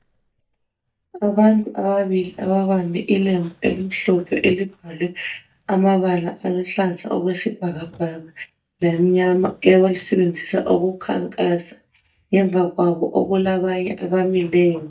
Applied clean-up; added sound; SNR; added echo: neural mask model DeepFilterNet 3.